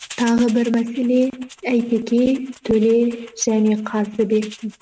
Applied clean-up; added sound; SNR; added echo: neural mask model RNNoise.